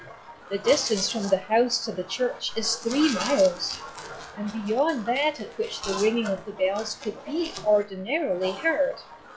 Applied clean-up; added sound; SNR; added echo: classical method log-MMSE.